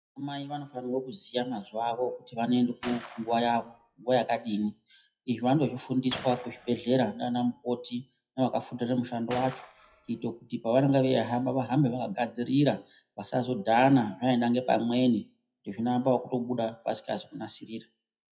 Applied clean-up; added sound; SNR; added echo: classical method WPE with log-MMSE.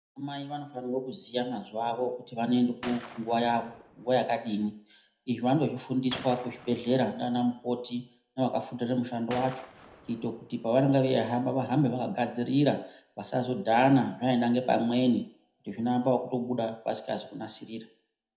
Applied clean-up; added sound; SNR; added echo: none; Gunshot, gunfire; 18 dB; reverberation time 0.4 s.